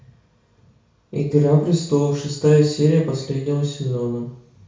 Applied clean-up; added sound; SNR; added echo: none; none; none; reverberation time 0.6 s.